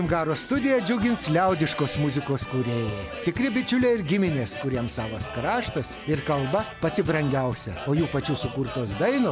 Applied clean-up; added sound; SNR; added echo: none; none; none; none.